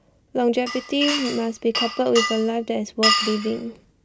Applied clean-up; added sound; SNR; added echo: none; Glass; 3 dB; none.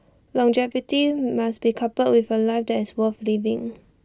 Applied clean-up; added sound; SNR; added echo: none; none; none; none.